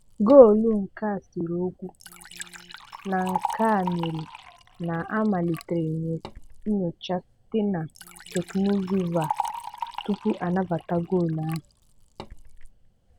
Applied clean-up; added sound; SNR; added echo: none; Liquid; 13 dB; none.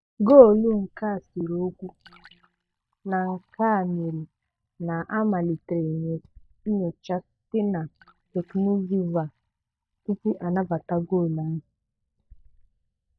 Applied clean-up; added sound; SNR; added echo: neural mask model DeepFilterNet 3.